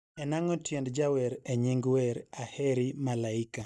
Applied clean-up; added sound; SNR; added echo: neural mask model DeepFilterNet 3.